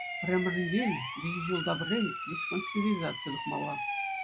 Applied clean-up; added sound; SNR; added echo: none; Siren; 4 dB; none.